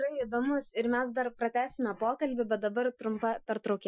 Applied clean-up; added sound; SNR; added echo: classical method Wiener filter.